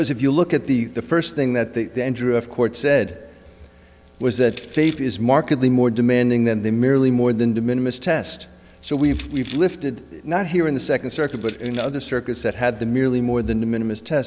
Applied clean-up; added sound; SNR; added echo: none; Crushing; 15 dB; none.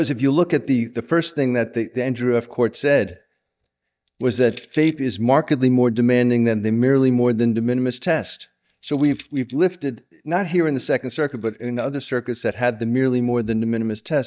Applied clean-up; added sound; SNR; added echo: neural mask model DeepFilterNet 3.